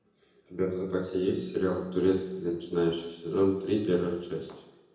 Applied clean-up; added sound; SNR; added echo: none; none; none; reverberation time 0.9 s.